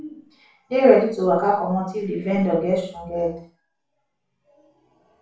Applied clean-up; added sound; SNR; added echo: none; none; none; reverberation time 0.4 s.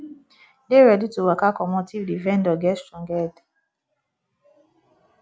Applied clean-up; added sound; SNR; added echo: none; none; none; none.